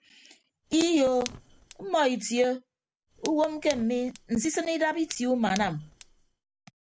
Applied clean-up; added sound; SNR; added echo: none; Fire; 18 dB; none.